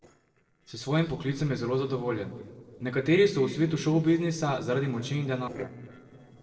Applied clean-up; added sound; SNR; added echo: neural separator model SepFormer DNS4.